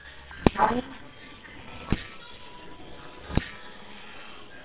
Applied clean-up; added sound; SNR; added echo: neural separator model SepFormer WHAMR!.